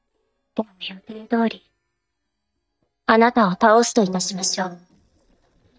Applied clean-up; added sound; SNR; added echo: neural mask model DeepFilterNet 3.